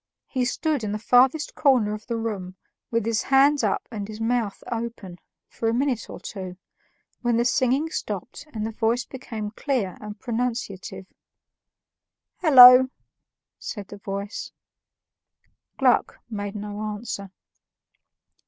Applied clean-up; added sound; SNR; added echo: none; none; none; none.